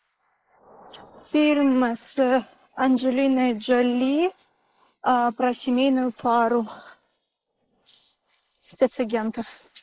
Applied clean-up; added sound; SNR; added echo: neural mask model Resemble Enhance denoiser.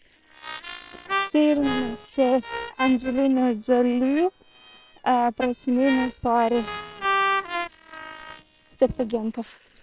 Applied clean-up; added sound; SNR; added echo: neural separator model SepFormer WHAM!.